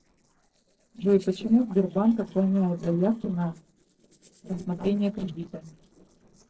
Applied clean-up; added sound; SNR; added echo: neural separator model SepFormer DNS4.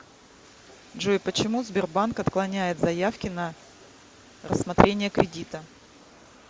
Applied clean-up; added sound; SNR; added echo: none; none; none; none.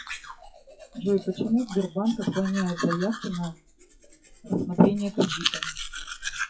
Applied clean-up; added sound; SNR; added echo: classical method WPE with log-MMSE.